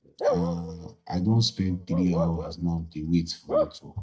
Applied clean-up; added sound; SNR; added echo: neural mask model DeepFilterNet 3.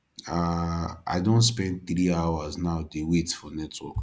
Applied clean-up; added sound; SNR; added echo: none; none; none; none.